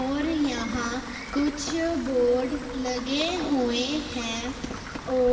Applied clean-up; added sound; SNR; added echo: none; Rain; 11 dB; reverberation time 2.3 s.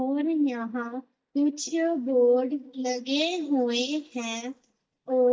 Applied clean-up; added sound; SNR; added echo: neural mask model DeepFilterNet 3.